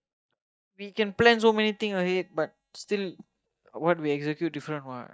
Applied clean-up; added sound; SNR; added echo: neural mask model DeepFilterNet 3.